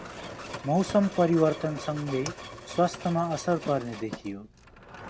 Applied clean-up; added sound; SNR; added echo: none; Mechanisms; 13 dB; none.